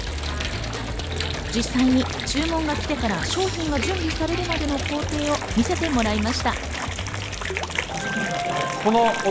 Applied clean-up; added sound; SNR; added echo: none; Water; 7 dB; none.